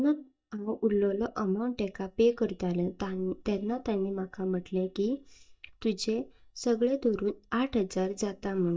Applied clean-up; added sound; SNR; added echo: neural mask model DeepFilterNet 3.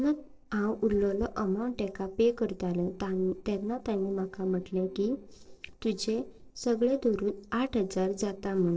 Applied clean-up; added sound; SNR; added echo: neural separator model SepFormer DNS4.